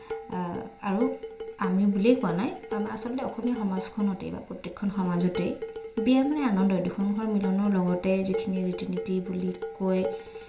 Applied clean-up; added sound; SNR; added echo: none; Dishes, pots, and pans; 10 dB; reverberation time 0.5 s.